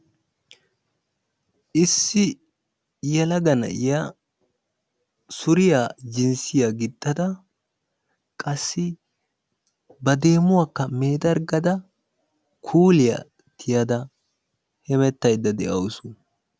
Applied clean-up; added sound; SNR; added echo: none; none; none; none.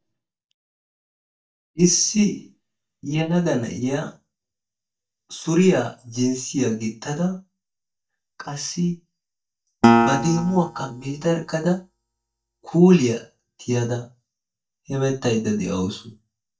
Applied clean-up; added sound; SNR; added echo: neural mask model DeepFilterNet 3.